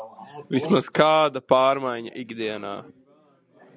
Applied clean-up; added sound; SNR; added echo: none; none; none; none.